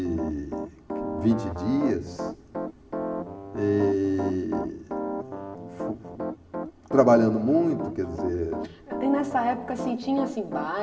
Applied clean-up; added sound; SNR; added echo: none; Piano; 7 dB; reverberation time 2.4 s.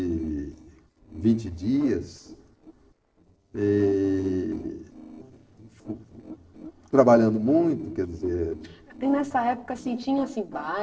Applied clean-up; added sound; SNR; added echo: neural separator model SepFormer DNS4.